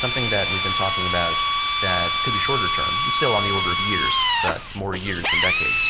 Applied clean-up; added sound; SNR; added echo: none; Drill; -5 dB; none.